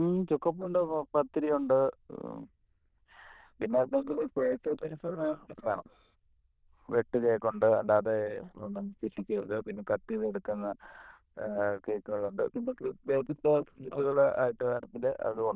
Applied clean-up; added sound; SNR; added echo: neural diffusion model UNIVERSE++.